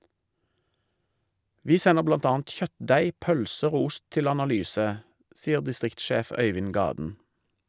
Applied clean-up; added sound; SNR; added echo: none; none; none; none.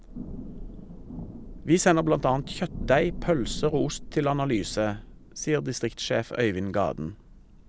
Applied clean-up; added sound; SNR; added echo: none; Thunder / Rain; 12 dB; none.